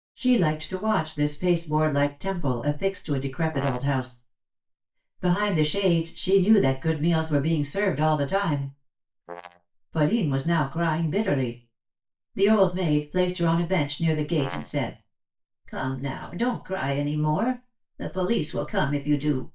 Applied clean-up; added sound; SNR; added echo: neural mask model DeepFilterNet 3.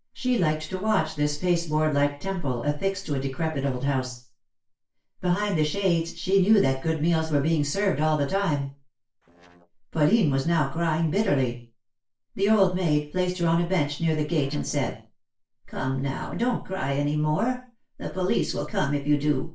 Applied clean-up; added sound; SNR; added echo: neural separator model SepFormer DNS4.